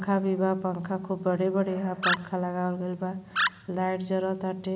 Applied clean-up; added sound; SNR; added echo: none; Animal; 4 dB; none.